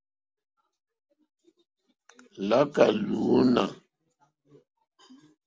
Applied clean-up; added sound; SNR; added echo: none; none; none; none.